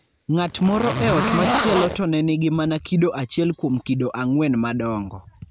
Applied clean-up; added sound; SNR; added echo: none; Zipper (clothing); 1 dB; none.